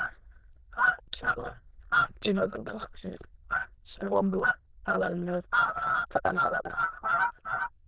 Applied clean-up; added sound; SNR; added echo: neural diffusion model UNIVERSE++.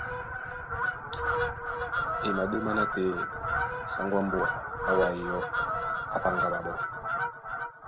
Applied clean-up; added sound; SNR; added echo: none; Fowl; -2 dB; none.